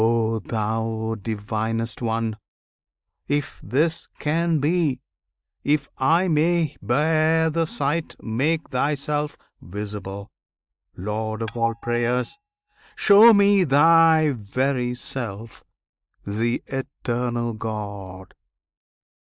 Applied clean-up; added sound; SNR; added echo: neural mask model DeepFilterNet 3.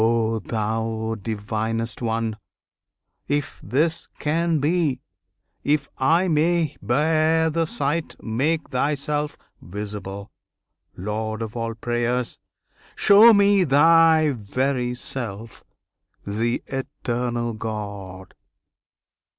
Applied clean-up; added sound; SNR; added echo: none; none; none; none.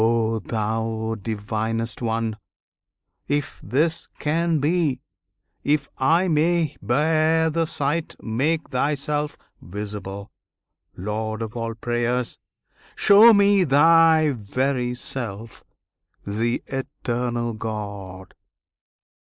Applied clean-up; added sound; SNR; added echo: neural mask model Resemble Enhance denoiser.